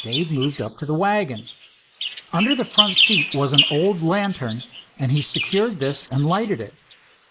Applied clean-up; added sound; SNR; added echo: neural mask model Resemble Enhance denoiser.